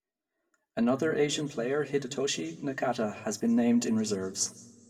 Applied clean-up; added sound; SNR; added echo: none; none; none; reverberation time 0.9 s.